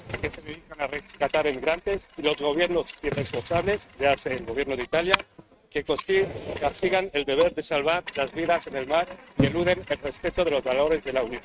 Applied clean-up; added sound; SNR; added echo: neural mask model RNNoise.